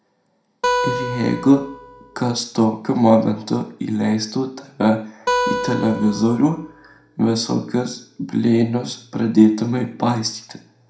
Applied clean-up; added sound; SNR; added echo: none; Acoustic guitar; 5 dB; reverberation time 0.4 s.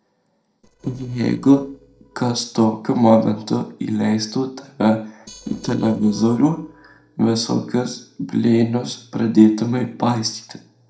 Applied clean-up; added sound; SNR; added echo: neural separator model SepFormer DNS4.